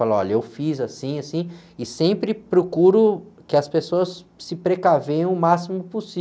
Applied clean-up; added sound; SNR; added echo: none; none; none; none.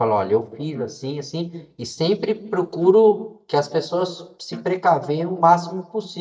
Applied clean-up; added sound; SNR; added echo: neural mask model DeepFilterNet 3.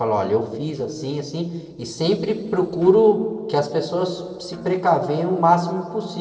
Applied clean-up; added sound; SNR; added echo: neural separator model SepFormer DNS4.